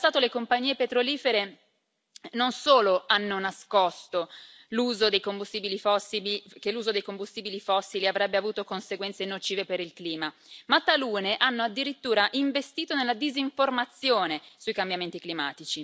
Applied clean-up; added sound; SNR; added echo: none; none; none; none.